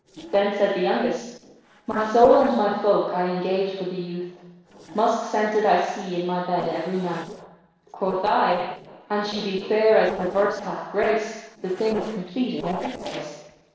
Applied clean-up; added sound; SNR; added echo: neural separator model SepFormer DNS4.